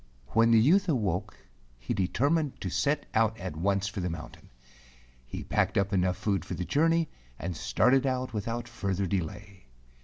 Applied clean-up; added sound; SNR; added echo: none; none; none; none.